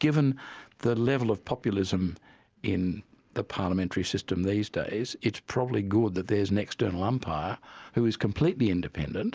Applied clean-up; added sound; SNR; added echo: none; none; none; none.